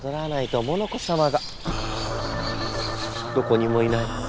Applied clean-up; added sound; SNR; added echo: none; Bird; 12 dB; none.